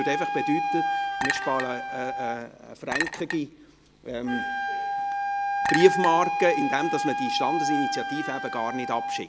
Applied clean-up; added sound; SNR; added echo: none; Chink, clink + Wind instrument, woodwind instrument; 1 dB; none.